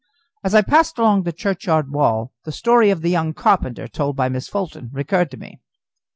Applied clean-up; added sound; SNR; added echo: none; none; none; none.